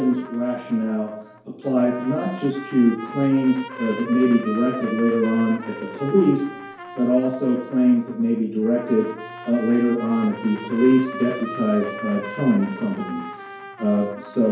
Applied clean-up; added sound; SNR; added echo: none; Trumpet; 14 dB; reverberation time 2.4 s.